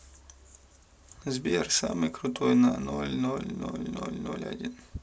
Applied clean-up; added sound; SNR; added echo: none; none; none; none.